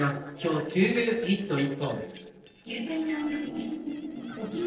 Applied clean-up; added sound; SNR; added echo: neural separator model SepFormer DNS4.